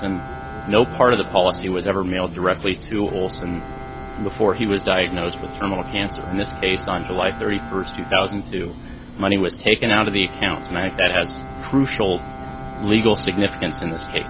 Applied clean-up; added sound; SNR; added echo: none; Bus + Bowed string instrument; 11 dB; none.